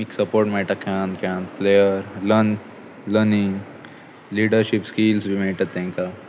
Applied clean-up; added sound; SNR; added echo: none; none; none; none.